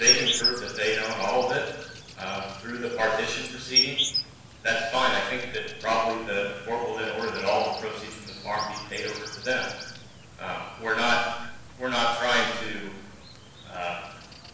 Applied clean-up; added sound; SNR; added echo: none; Insect; 5 dB; reverberation time 0.9 s.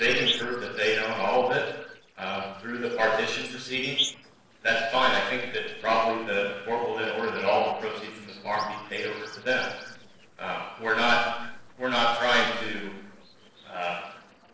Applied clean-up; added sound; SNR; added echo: neural separator model SepFormer DNS4.